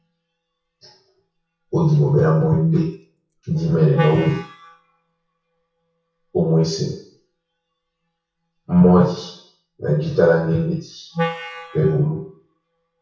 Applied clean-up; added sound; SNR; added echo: classical method WPE with log-MMSE.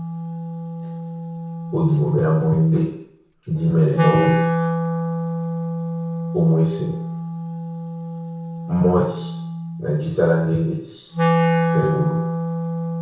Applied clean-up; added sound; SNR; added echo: none; Wind instrument, woodwind instrument; 2 dB; reverberation time 0.6 s.